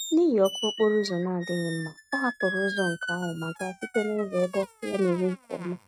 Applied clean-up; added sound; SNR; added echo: neural mask model RNNoise.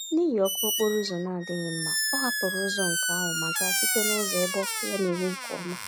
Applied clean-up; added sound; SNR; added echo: none; Squeak; 0 dB; none.